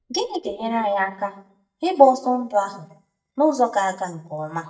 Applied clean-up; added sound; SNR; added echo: neural mask model DeepFilterNet 3.